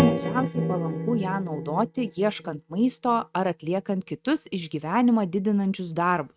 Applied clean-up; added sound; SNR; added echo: neural mask model RNNoise.